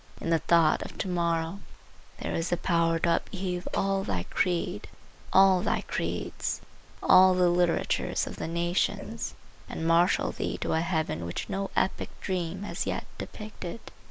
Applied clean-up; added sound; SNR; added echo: neural mask model Resemble Enhance denoiser.